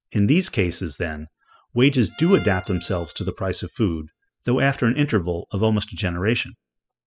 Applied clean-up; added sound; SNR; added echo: classical method spectral subtraction.